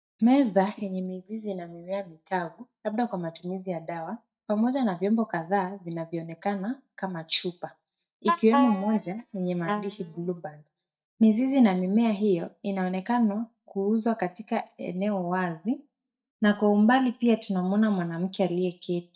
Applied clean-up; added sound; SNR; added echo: neural mask model DeepFilterNet 3.